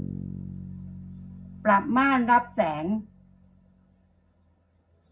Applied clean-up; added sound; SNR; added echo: none; Bass guitar; 14 dB; reverberation time 0.3 s.